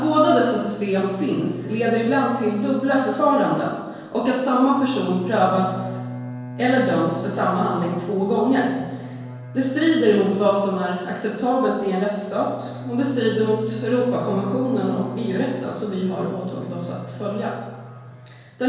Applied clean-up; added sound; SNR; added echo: none; Bowed string instrument; 13 dB; reverberation time 1.2 s.